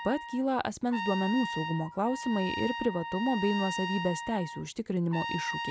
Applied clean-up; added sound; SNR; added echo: none; Trumpet; 6 dB; none.